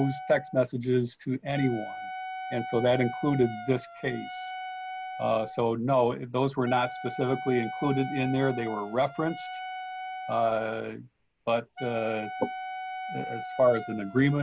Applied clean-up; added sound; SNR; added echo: none; Wind instrument, woodwind instrument; 10 dB; none.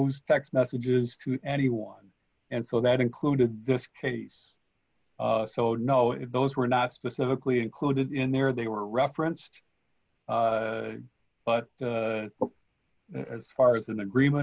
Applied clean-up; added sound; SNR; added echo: none; none; none; none.